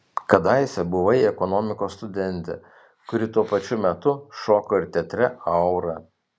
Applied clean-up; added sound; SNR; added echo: none; none; none; none.